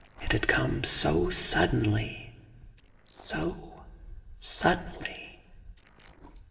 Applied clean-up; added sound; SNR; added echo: neural separator model SepFormer DNS4.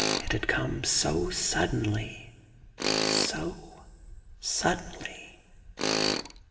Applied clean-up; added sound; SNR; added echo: none; Tools; 2 dB; reverberation time 1.3 s.